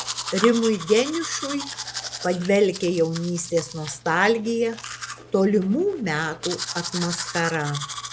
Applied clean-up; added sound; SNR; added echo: none; Domestic sounds, home sounds; 10 dB; none.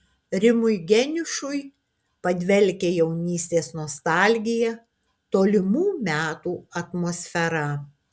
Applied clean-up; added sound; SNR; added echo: none; none; none; none.